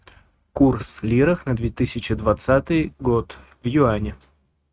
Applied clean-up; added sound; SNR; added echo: neural mask model RNNoise.